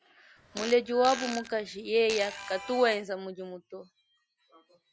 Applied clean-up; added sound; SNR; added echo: none; Fart; 12 dB; none.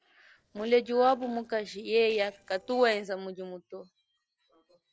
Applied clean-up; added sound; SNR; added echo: neural separator model SepFormer DNS4.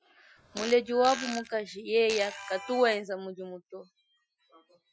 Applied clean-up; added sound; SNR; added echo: classical method Wiener filter.